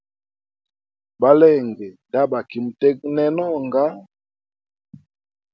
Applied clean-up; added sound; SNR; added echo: none; none; none; none.